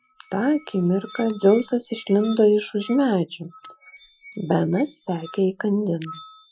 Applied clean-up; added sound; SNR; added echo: classical method Wiener filter.